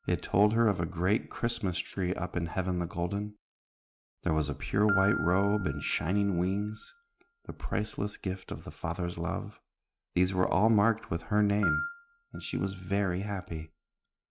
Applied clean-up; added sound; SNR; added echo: neural mask model RNNoise.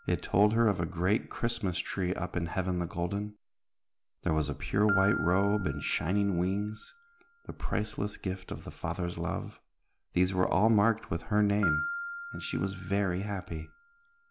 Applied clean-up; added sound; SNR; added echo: none; Piano; 12 dB; none.